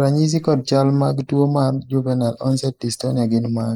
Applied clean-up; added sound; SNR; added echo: neural mask model Resemble Enhance denoiser.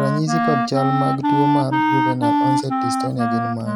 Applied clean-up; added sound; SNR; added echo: none; Wind instrument, woodwind instrument; -3 dB; none.